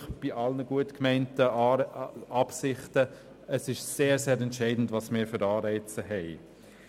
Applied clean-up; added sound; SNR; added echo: none; none; none; none.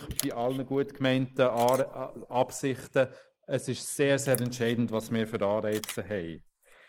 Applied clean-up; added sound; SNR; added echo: neural mask model Resemble Enhance denoiser.